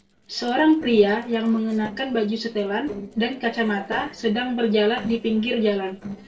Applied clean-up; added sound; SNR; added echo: neural separator model SepFormer DNS4.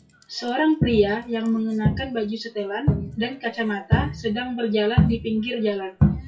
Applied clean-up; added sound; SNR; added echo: classical method WPE with log-MMSE.